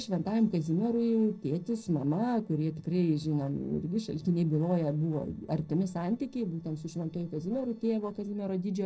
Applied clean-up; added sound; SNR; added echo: neural separator model SepFormer DNS4.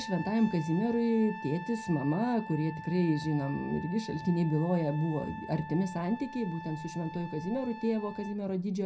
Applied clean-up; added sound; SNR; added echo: none; Trumpet; 13 dB; reverberation time 0.4 s.